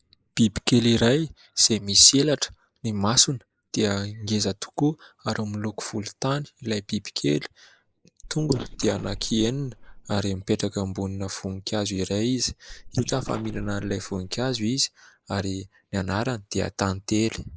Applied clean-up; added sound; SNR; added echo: neural mask model Resemble Enhance denoiser.